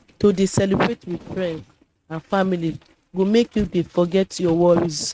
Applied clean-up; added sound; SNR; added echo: neural mask model RNNoise.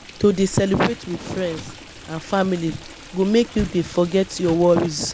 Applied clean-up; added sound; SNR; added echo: none; Stream + Door; 16 dB; none.